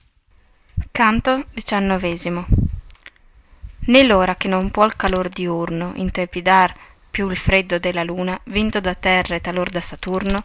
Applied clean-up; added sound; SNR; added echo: none; Crack; 19 dB; none.